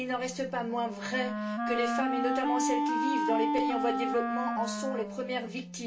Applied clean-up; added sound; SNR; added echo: none; Wind instrument, woodwind instrument; -2 dB; reverberation time 0.2 s.